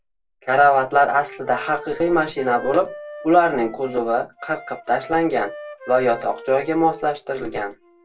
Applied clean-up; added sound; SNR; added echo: none; Wind instrument, woodwind instrument; 18 dB; reverberation time 0.2 s.